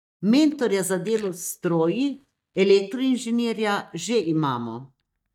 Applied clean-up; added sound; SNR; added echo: neural mask model DeepFilterNet 3.